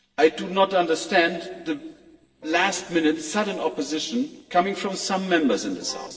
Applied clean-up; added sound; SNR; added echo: neural separator model SepFormer DNS4.